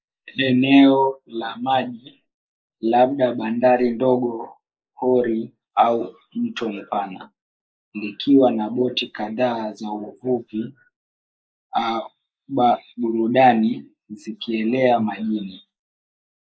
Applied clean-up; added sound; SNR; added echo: neural mask model Resemble Enhance denoiser.